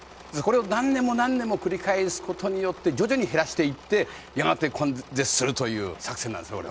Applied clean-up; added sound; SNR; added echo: none; Engine / Mechanisms + Telephone; 18 dB; none.